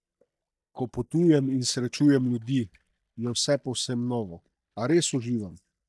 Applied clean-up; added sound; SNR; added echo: neural mask model DeepFilterNet 3.